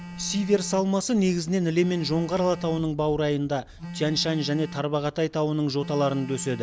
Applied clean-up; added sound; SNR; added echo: none; Telephone; 15 dB; none.